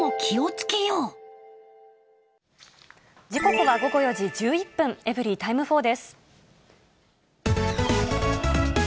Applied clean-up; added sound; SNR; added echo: none; none; none; none.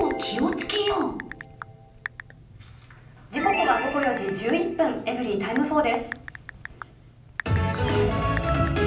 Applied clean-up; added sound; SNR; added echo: none; Typing; 15 dB; reverberation time 0.6 s.